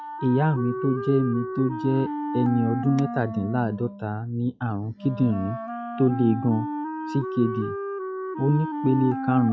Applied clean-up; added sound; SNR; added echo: classical method log-MMSE.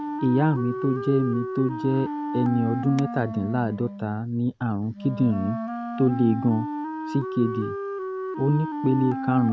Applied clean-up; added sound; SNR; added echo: none; Wind instrument, woodwind instrument; 7 dB; none.